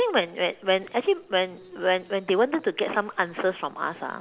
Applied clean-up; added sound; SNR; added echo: none; none; none; none.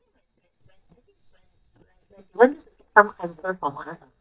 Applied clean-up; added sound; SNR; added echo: neural mask model DeepFilterNet 3.